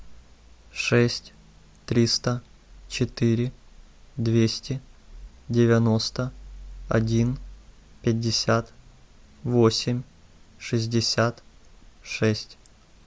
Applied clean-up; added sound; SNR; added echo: none; none; none; none.